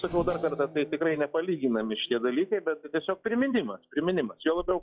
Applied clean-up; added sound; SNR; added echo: classical method log-MMSE.